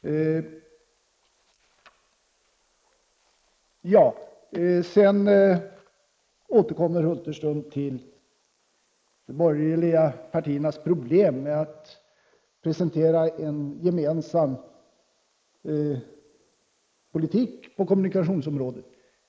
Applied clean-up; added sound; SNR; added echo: neural mask model Resemble Enhance denoiser.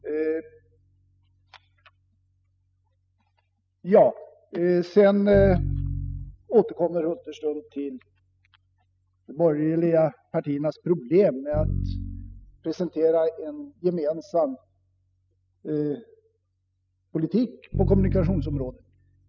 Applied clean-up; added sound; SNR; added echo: classical method spectral subtraction.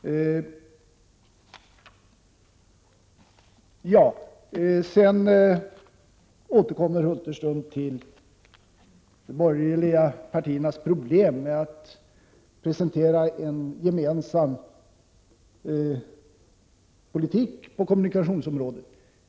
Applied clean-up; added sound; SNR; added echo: none; none; none; none.